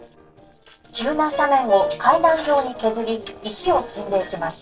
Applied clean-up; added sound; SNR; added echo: neural separator model SepFormer DNS4.